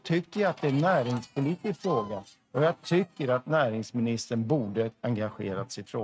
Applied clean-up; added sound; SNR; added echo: neural mask model RNNoise.